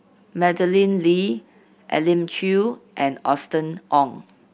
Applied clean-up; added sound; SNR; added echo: none; none; none; none.